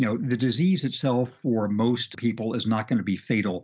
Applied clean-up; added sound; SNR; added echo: none; none; none; none.